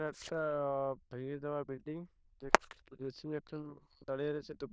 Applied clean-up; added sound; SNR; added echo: neural diffusion model UNIVERSE++.